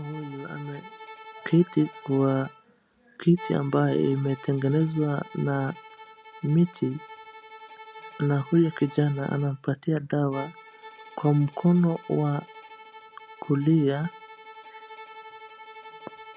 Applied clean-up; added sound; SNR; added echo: none; Bowed string instrument; 19 dB; none.